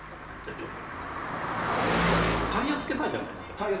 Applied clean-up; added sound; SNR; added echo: none; Car passing by; -4 dB; reverberation time 0.9 s.